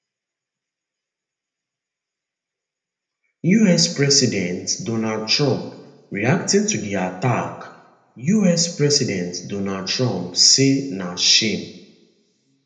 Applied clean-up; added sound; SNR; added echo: none; none; none; reverberation time 0.7 s.